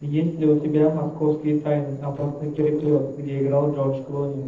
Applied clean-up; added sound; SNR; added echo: neural separator model SepFormer DNS4.